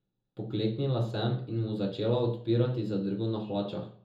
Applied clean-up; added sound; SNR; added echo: none; none; none; reverberation time 1.0 s.